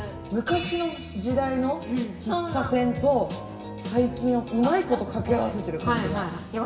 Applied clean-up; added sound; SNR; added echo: none; none; none; reverberation time 2.4 s.